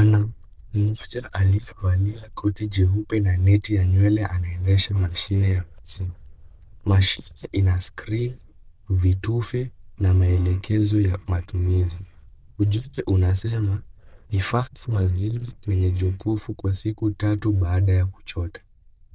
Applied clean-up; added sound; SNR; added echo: neural diffusion model UNIVERSE++.